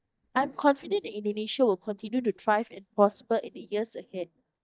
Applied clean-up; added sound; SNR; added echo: neural mask model DeepFilterNet 3.